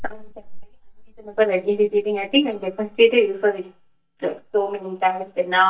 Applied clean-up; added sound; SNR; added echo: neural mask model DeepFilterNet 3.